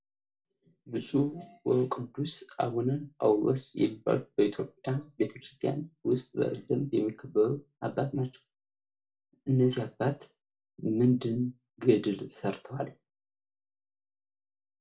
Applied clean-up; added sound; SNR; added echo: none; none; none; reverberation time 0.2 s.